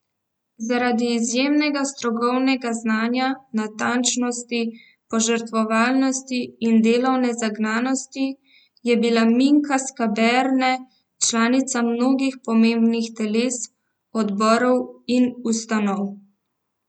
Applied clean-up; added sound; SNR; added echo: none; none; none; none.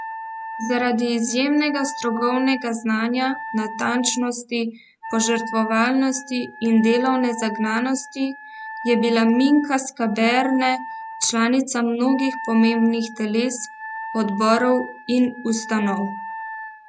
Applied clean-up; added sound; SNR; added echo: none; Wind instrument, woodwind instrument; 12 dB; none.